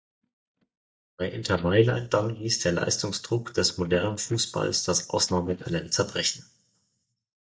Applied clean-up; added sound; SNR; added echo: neural mask model DeepFilterNet 3.